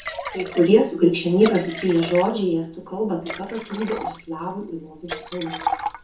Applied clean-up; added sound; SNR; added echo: none; Liquid; 10 dB; reverberation time 0.6 s.